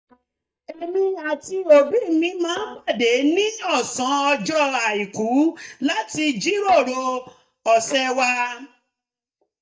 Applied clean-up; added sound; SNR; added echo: neural mask model DeepFilterNet 3.